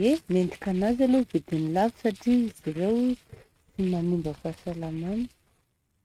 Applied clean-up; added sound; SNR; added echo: neural mask model RNNoise.